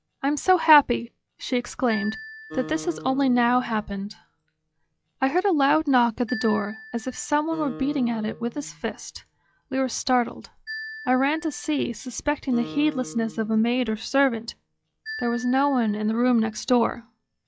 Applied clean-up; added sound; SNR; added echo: classical method log-MMSE.